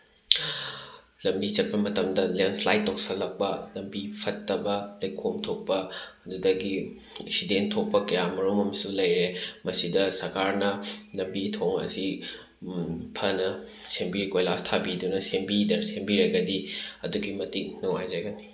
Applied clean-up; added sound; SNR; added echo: none; none; none; none.